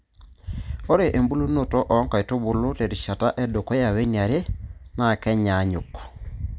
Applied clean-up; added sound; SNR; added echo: none; none; none; none.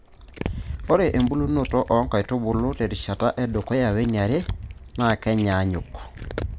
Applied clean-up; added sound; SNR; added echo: none; Cat; 16 dB; none.